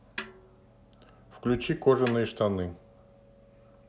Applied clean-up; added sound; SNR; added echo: none; Snare drum; 17 dB; none.